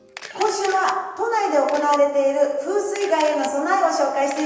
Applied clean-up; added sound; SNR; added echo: none; Camera; 19 dB; reverberation time 1.0 s.